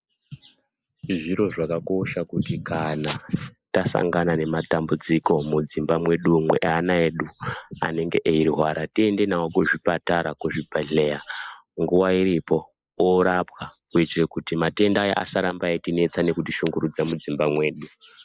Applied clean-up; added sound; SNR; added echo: neural mask model Resemble Enhance denoiser.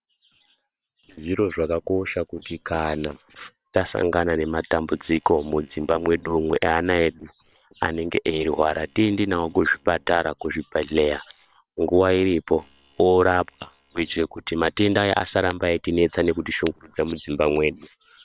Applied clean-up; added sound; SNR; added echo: neural separator model SepFormer WHAM!.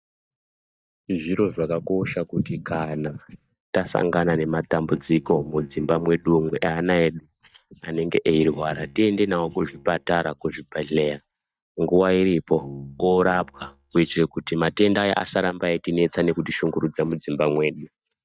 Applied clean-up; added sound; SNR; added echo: neural mask model DeepFilterNet 3.